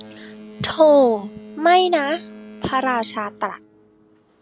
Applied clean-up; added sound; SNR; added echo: none; Boat, Water vehicle; 20 dB; none.